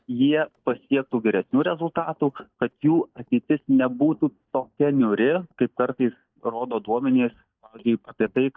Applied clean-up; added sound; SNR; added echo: neural mask model DeepFilterNet 3.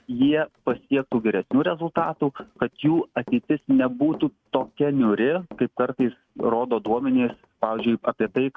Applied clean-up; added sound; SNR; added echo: neural mask model RNNoise.